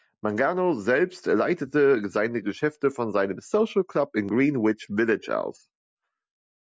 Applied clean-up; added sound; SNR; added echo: none; none; none; none.